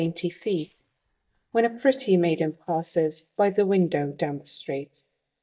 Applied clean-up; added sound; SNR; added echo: neural mask model DeepFilterNet 3.